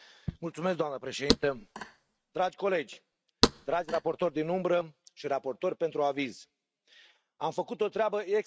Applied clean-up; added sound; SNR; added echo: neural mask model RNNoise.